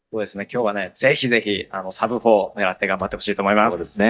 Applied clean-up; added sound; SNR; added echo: neural mask model DeepFilterNet 3.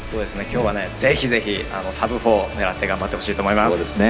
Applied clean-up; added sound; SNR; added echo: none; Rain; 18 dB; none.